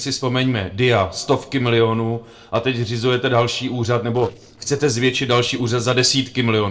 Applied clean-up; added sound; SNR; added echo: neural separator model SepFormer DNS4.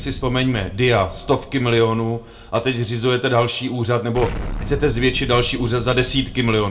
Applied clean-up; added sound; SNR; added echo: none; Explosion; 12 dB; reverberation time 0.2 s.